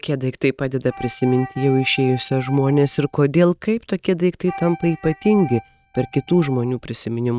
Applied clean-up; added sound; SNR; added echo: neural mask model RNNoise.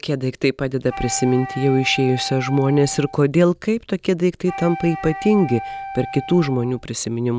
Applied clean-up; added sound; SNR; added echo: none; Wind instrument, woodwind instrument; 12 dB; none.